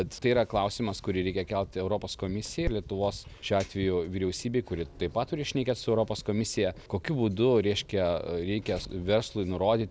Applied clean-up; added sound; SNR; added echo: none; none; none; none.